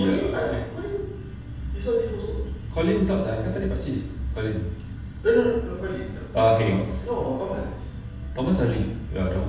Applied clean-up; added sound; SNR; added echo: none; none; none; reverberation time 0.7 s.